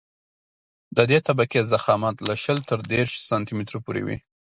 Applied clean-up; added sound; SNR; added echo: none; Splash, splatter; 18 dB; none.